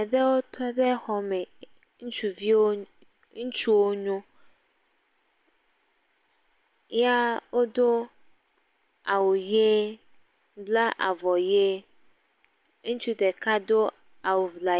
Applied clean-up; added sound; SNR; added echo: none; none; none; none.